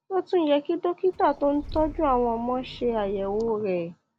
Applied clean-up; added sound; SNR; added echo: none; Engine starting / Car; 15 dB; none.